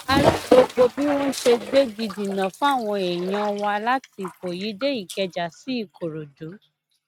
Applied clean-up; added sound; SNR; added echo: neural mask model RNNoise.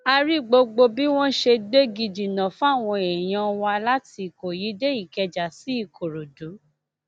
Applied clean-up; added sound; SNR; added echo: none; none; none; none.